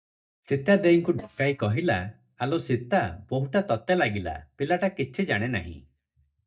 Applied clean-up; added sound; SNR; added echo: neural mask model DeepFilterNet 3.